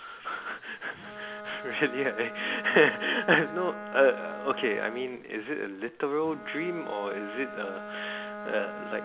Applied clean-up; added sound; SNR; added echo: none; Bowed string instrument; 11 dB; none.